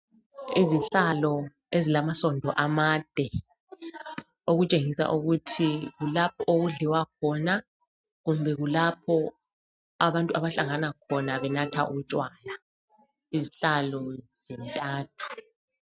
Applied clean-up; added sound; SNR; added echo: neural mask model RNNoise.